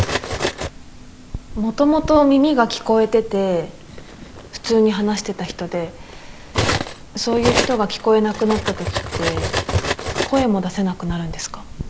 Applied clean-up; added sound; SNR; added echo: none; Cutlery, silverware; 6 dB; none.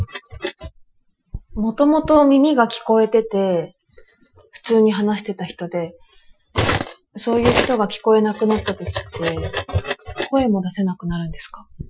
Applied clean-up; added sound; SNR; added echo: classical method Wiener filter.